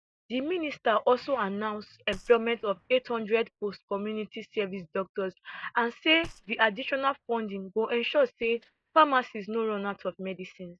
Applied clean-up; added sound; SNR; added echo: neural mask model DeepFilterNet 3.